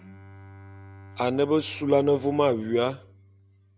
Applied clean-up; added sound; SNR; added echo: none; Bowed string instrument; 19 dB; none.